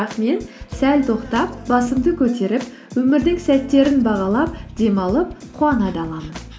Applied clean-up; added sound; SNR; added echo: none; none; none; none.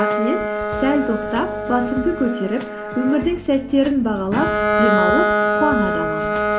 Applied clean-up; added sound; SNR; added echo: none; Bowed string instrument; 0 dB; none.